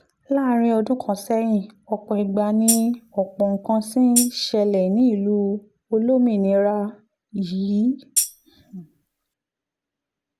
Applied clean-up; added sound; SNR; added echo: none; Tambourine; 5 dB; none.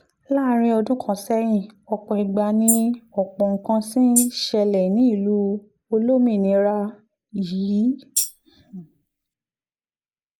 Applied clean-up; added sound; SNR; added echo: neural mask model Resemble Enhance denoiser.